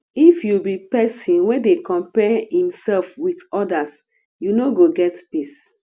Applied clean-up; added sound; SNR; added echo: none; none; none; none.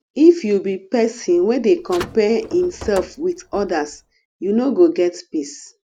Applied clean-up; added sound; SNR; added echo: none; Car; 17 dB; none.